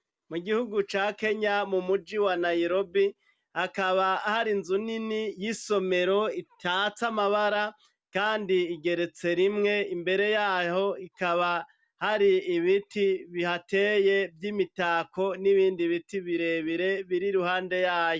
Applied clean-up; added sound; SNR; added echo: none; none; none; none.